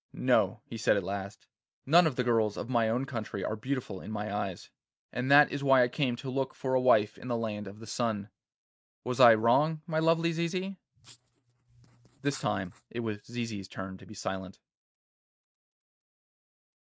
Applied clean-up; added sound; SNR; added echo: neural mask model RNNoise.